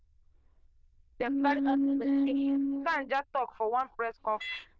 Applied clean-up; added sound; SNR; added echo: neural diffusion model UNIVERSE++.